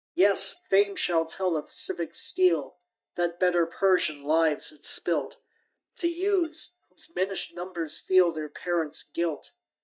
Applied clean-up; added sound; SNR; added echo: neural mask model DeepFilterNet 3.